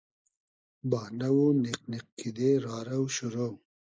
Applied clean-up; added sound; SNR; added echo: neural mask model Resemble Enhance denoiser.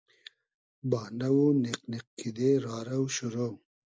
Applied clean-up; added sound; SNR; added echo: none; none; none; none.